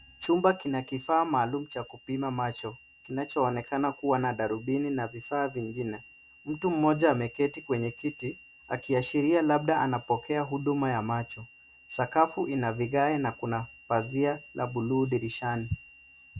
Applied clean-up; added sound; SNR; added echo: none; none; none; none.